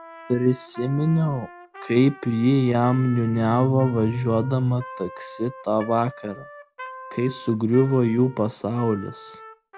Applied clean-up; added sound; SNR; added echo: none; Trumpet; 19 dB; none.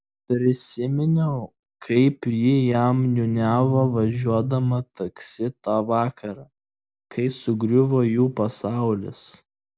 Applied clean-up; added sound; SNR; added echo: none; none; none; none.